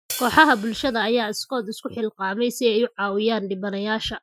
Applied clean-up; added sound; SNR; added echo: classical method Wiener filter.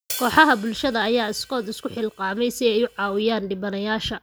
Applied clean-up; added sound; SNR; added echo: none; Hi-hat; 17 dB; none.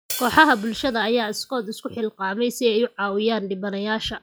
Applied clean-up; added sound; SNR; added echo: classical method log-MMSE.